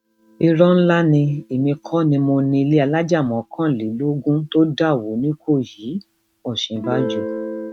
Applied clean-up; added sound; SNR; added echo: neural mask model RNNoise.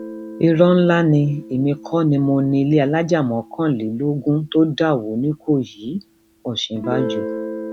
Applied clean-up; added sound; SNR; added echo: none; Guitar; 14 dB; none.